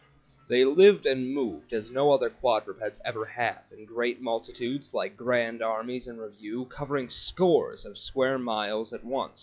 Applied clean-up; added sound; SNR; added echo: classical method log-MMSE.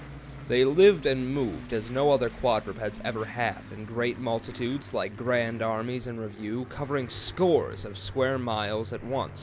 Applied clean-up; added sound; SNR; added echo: none; Aircraft; 15 dB; none.